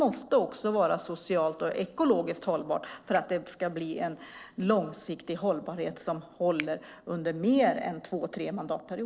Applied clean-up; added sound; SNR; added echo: neural separator model SepFormer DNS4.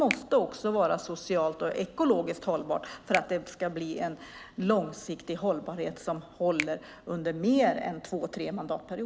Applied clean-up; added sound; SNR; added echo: none; Finger snapping; 13 dB; none.